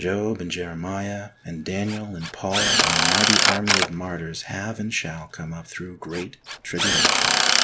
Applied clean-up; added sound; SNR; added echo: none; Drill; -4 dB; none.